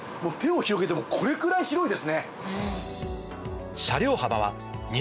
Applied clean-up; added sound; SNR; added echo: none; none; none; none.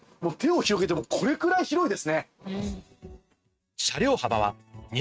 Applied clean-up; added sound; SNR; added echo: neural mask model RNNoise.